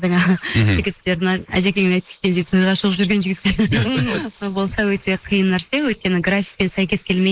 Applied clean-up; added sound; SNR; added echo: neural mask model Resemble Enhance denoiser.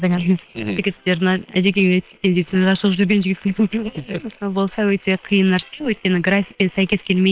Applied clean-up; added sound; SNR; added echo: neural separator model SepFormer WHAM!.